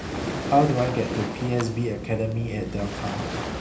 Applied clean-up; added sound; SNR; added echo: none; Waves, surf; 7 dB; reverberation time 0.4 s.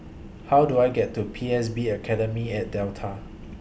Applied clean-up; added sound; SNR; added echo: none; none; none; none.